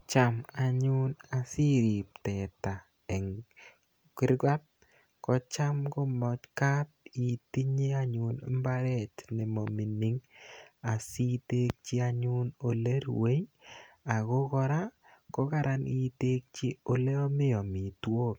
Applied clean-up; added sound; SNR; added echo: none; none; none; none.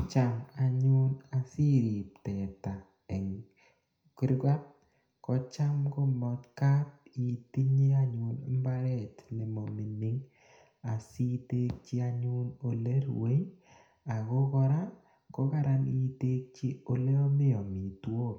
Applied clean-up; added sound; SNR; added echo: none; none; none; reverberation time 0.4 s.